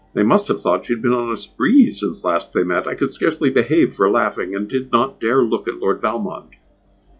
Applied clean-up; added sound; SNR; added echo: classical method log-MMSE.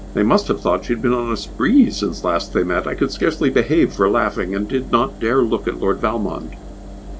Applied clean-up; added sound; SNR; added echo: none; Engine; 14 dB; none.